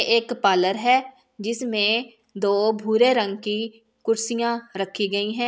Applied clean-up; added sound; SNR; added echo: none; none; none; none.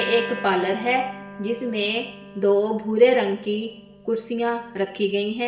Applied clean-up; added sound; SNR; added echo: none; Acoustic guitar; 15 dB; reverberation time 1.0 s.